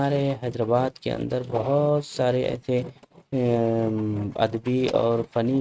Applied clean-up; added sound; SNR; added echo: neural mask model RNNoise.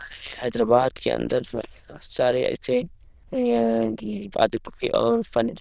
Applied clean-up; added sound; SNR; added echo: neural diffusion model UNIVERSE++.